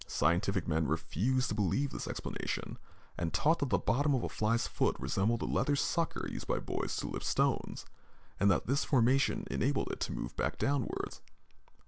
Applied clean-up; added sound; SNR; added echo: none; none; none; none.